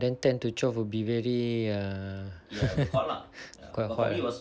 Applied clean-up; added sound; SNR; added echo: none; none; none; none.